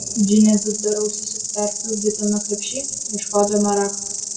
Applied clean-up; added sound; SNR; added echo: none; Insect; 5 dB; reverberation time 1.2 s.